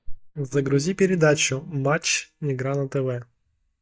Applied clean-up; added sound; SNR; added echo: neural mask model DeepFilterNet 3.